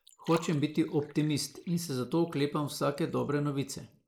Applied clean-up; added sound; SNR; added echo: neural mask model Resemble Enhance denoiser.